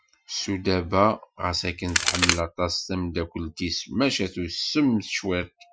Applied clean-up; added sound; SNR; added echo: classical method Wiener filter.